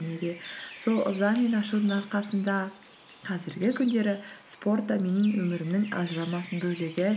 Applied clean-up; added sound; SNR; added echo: none; Bird; 19 dB; none.